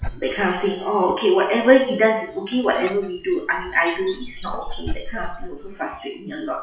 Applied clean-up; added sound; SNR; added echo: classical method WPE with log-MMSE.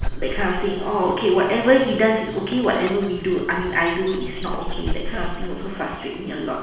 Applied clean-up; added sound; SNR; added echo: none; Dog; 7 dB; reverberation time 1.1 s.